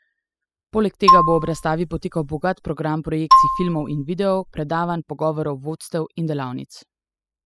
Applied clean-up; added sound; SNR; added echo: classical method spectral subtraction.